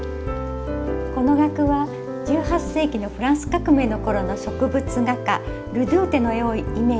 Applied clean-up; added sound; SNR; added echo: none; none; none; none.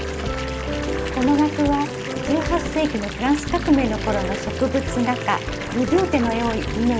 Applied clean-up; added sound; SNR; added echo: none; Fill (with liquid) / Bathtub (filling or washing) / Water tap, faucet; 10 dB; none.